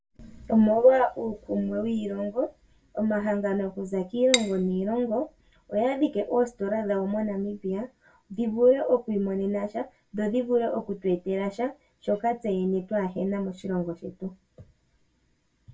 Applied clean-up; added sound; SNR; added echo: none; Cutlery, silverware / Dishes, pots, and pans; 3 dB; reverberation time 0.2 s.